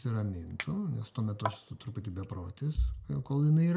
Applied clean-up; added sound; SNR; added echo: none; Chink, clink; 5 dB; reverberation time 0.3 s.